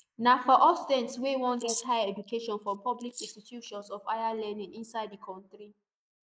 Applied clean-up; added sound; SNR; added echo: neural mask model Resemble Enhance denoiser.